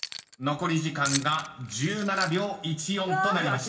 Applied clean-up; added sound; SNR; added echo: none; Keys jangling; 11 dB; reverberation time 0.4 s.